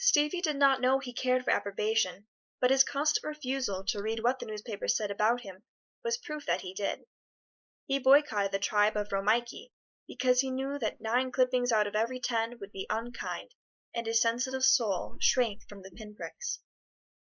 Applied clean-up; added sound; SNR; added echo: neural mask model Resemble Enhance denoiser.